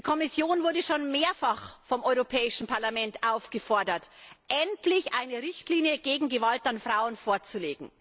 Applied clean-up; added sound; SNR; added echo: none; none; none; none.